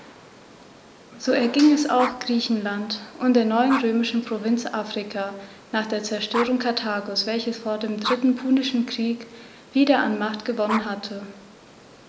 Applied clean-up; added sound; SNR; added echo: none; Dog; 14 dB; none.